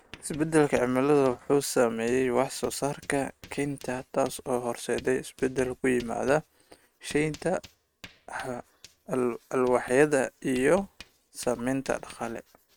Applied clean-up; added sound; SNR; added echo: neural mask model RNNoise.